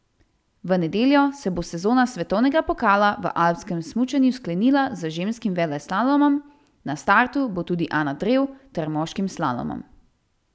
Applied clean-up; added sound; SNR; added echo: none; none; none; none.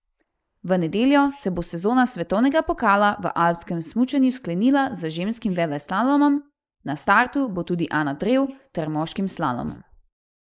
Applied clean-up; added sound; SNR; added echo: neural mask model Resemble Enhance denoiser.